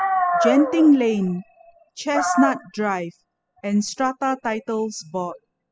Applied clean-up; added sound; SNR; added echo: classical method spectral subtraction.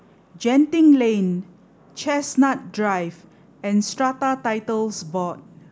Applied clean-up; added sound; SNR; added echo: none; none; none; none.